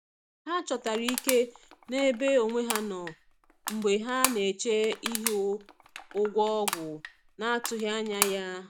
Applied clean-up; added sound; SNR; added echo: none; Crushing; 7 dB; none.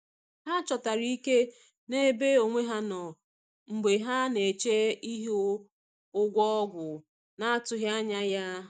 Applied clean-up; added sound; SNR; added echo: none; none; none; none.